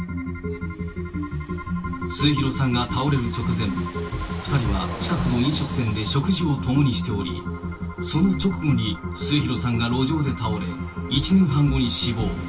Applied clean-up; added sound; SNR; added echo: none; Fixed-wing aircraft, airplane; 19 dB; reverberation time 0.2 s.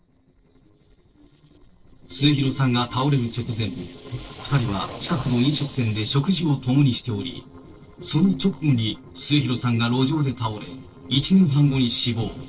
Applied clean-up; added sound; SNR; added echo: neural separator model SepFormer DNS4.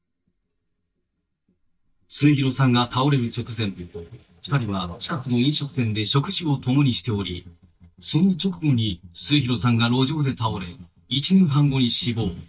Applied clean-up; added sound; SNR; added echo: neural mask model DeepFilterNet 3.